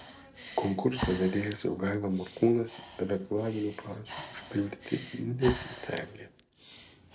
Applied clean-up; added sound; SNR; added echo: none; Breathing; 11 dB; none.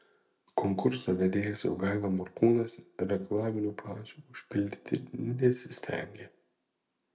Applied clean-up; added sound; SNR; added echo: none; none; none; none.